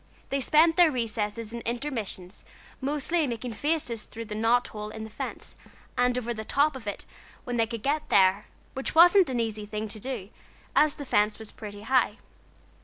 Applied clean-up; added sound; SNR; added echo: none; none; none; none.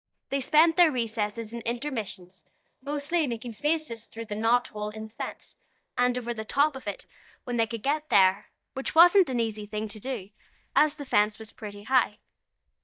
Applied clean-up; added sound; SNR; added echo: neural mask model DeepFilterNet 3.